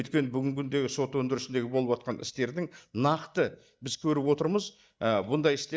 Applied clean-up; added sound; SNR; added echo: neural mask model DeepFilterNet 3.